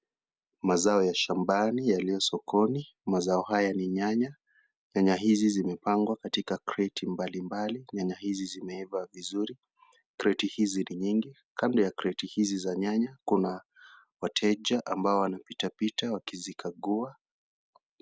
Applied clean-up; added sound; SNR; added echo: none; none; none; none.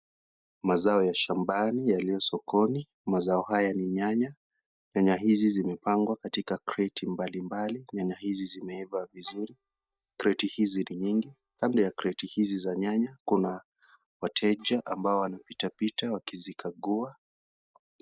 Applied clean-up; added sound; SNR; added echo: neural mask model DeepFilterNet 3.